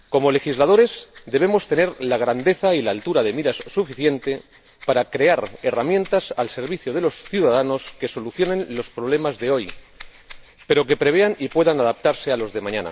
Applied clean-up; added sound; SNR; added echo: none; Rattle (instrument); 20 dB; none.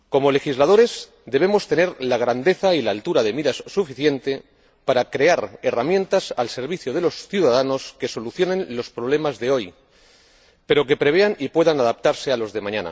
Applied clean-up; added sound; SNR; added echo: none; none; none; none.